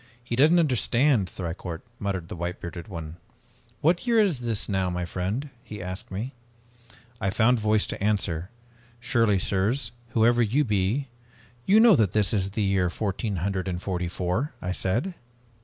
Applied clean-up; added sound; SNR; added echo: none; none; none; none.